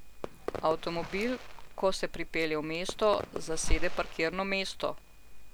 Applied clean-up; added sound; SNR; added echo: none; Fireworks; 13 dB; none.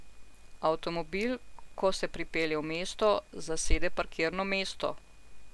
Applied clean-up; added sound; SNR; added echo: none; none; none; none.